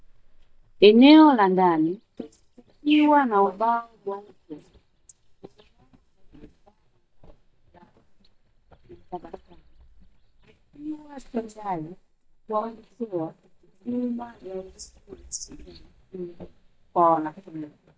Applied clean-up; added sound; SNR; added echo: neural mask model DeepFilterNet 3.